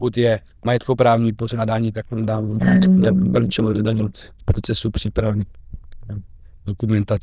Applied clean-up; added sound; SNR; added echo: neural diffusion model UNIVERSE++.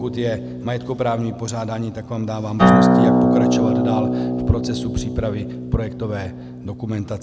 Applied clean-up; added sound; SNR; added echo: none; Acoustic guitar; -4 dB; none.